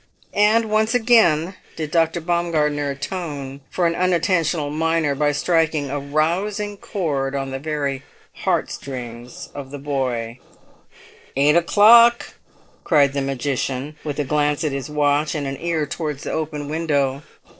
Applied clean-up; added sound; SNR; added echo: neural separator model SepFormer DNS4.